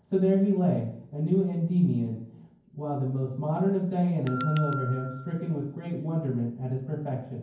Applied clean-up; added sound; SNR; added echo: none; Bell; 12 dB; reverberation time 0.9 s.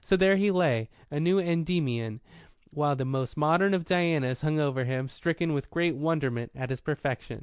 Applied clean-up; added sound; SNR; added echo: none; none; none; none.